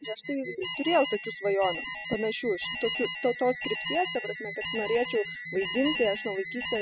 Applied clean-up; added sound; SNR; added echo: classical method spectral subtraction.